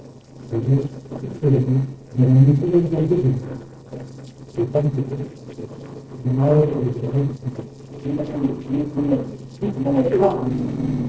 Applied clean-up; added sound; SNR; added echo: neural separator model SepFormer DNS4.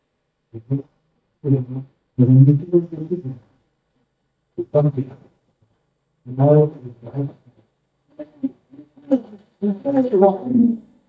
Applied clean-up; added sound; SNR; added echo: neural mask model DeepFilterNet 3.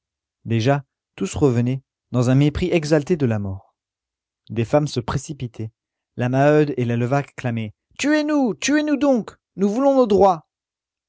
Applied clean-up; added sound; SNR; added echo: none; none; none; none.